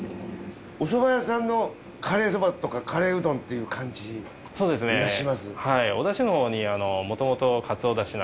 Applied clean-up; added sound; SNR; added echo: none; none; none; none.